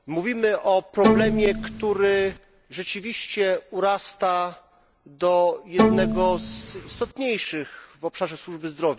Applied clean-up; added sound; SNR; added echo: none; Bowed string instrument; -1 dB; none.